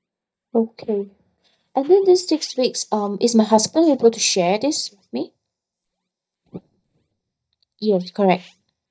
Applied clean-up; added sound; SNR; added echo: neural mask model DeepFilterNet 3.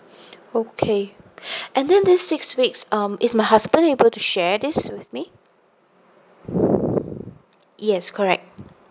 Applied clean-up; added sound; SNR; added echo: none; none; none; none.